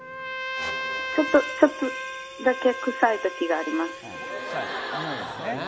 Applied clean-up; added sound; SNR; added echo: none; Trumpet; 8 dB; none.